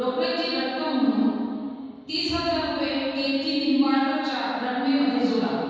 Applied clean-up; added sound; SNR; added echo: none; none; none; reverberation time 2.1 s.